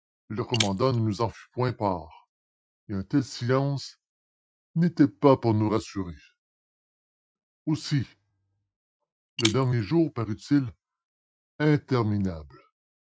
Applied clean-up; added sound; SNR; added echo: classical method Wiener filter.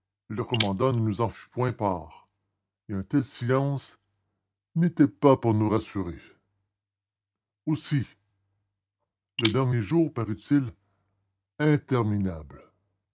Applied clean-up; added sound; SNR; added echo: none; Shatter; 10 dB; none.